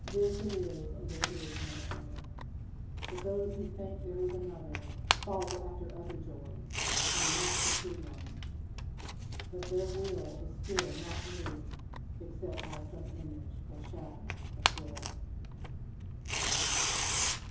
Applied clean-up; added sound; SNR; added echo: none; Tearing; -5 dB; reverberation time 2.8 s.